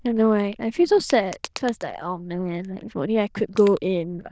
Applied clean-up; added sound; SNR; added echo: neural diffusion model UNIVERSE++.